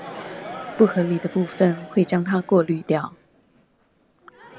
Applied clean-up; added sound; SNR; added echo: none; Crowd; 16 dB; none.